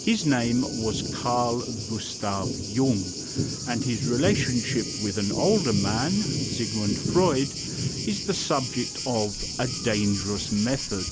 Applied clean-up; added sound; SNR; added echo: none; Thunder; 4 dB; none.